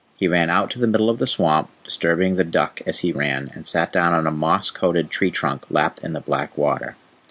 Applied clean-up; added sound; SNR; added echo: none; none; none; none.